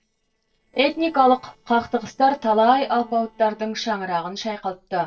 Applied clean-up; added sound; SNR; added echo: neural separator model SepFormer DNS4.